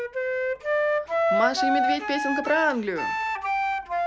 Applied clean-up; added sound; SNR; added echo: none; Wind instrument, woodwind instrument; -4 dB; none.